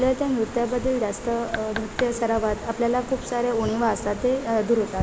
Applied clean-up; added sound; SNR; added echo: none; Knock; 12 dB; none.